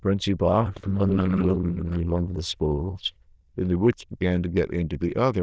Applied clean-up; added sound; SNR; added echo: neural diffusion model UNIVERSE++.